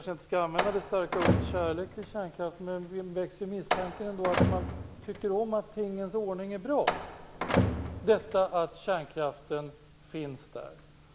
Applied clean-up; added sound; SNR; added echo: none; Slam; 1 dB; none.